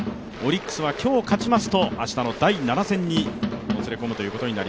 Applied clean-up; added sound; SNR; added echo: none; none; none; none.